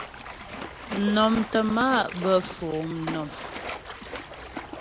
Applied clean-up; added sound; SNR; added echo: none; Splash, splatter; 10 dB; none.